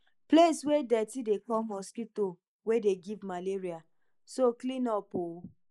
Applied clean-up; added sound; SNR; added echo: neural mask model Resemble Enhance denoiser.